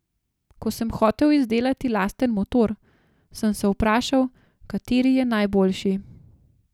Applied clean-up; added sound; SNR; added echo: none; none; none; none.